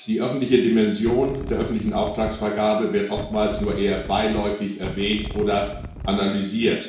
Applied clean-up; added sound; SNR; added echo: none; Wind; 10 dB; reverberation time 0.6 s.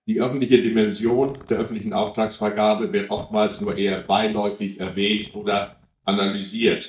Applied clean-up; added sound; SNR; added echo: neural mask model DeepFilterNet 3.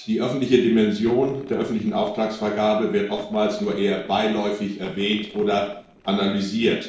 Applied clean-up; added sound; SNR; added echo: neural separator model SepFormer DNS4.